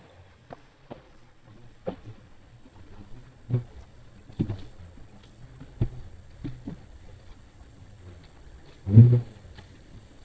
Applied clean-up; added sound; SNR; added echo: neural mask model DeepFilterNet 3.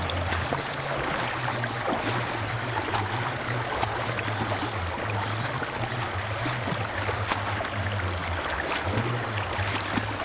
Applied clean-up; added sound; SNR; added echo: none; Stream; -4 dB; reverberation time 1.1 s.